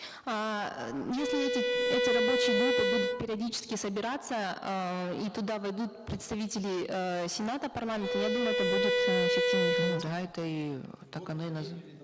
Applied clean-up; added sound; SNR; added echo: none; Bowed string instrument; -5 dB; none.